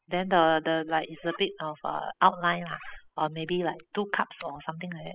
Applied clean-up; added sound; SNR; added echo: classical method spectral subtraction.